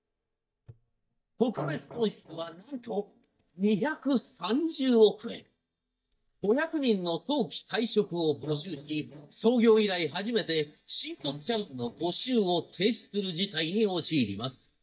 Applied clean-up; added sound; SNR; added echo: neural mask model DeepFilterNet 3.